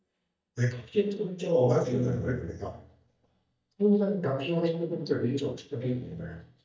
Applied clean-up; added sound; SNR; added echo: neural mask model DeepFilterNet 3.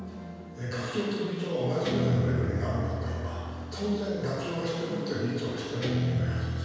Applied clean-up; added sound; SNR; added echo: none; Guitar; 3 dB; reverberation time 1.9 s.